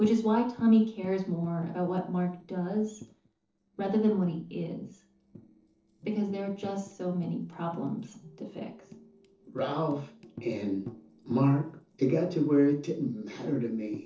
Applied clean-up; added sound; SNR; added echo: neural separator model SepFormer DNS4.